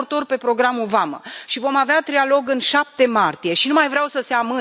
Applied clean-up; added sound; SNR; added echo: none; none; none; none.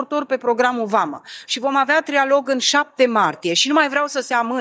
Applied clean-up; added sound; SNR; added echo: neural mask model DeepFilterNet 3.